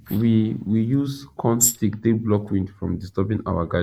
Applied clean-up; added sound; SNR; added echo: neural mask model Resemble Enhance denoiser.